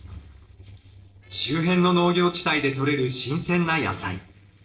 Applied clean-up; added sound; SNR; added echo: neural separator model SepFormer DNS4.